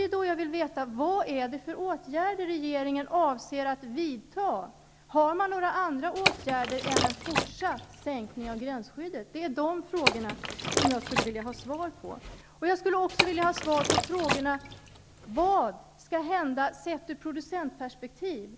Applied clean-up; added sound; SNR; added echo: none; Liquid; 1 dB; none.